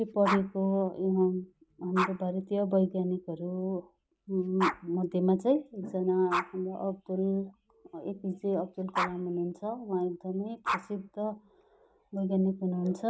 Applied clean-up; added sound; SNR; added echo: none; Dog; 9 dB; none.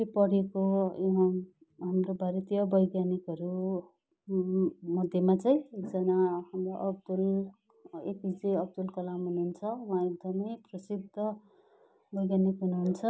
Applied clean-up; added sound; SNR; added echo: none; none; none; none.